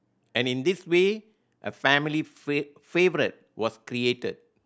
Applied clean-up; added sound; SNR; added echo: none; none; none; none.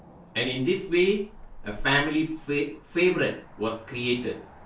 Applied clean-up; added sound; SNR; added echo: none; Cricket / Motor vehicle (road); 16 dB; reverberation time 0.3 s.